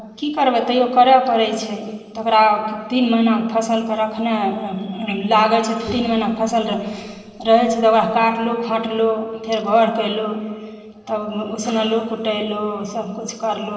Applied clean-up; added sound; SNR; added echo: neural separator model SepFormer DNS4.